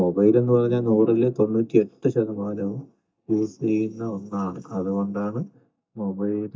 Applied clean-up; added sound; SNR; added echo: neural mask model DeepFilterNet 3.